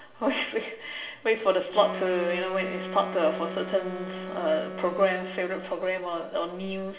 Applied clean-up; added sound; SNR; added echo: none; Wind instrument, woodwind instrument; 11 dB; reverberation time 0.6 s.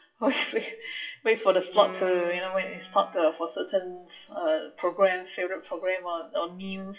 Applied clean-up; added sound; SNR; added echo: classical method WPE with log-MMSE.